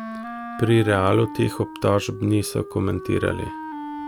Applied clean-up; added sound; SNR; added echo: none; Wind instrument, woodwind instrument; 12 dB; none.